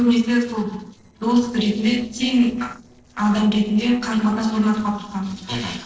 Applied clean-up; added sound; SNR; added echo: neural separator model SepFormer DNS4.